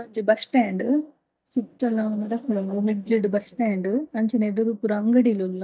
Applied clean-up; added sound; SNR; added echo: neural mask model DeepFilterNet 3.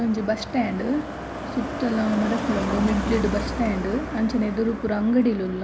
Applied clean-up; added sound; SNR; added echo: none; Car passing by; 6 dB; none.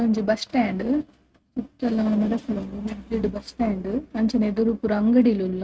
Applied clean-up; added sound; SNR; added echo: neural mask model RNNoise.